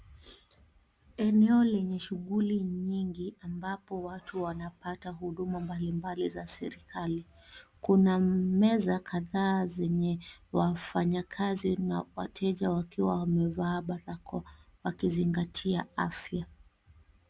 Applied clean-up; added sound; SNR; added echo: none; none; none; none.